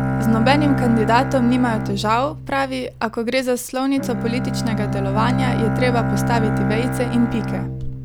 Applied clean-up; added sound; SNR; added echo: none; Bowed string instrument; 1 dB; none.